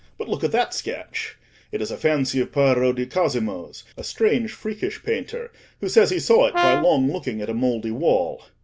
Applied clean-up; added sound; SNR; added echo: none; Brass instrument; 3 dB; none.